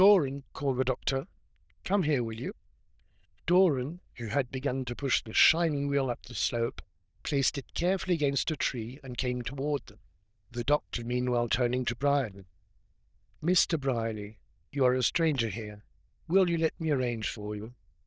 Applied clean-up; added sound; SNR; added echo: neural diffusion model UNIVERSE++.